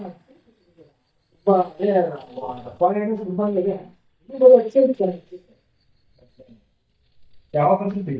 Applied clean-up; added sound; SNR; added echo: neural mask model DeepFilterNet 3.